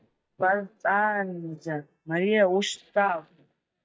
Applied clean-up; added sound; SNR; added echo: neural mask model DeepFilterNet 3.